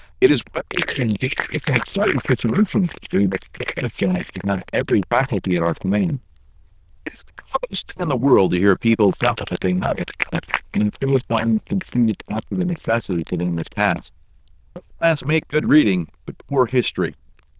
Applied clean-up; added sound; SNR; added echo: neural diffusion model UNIVERSE++.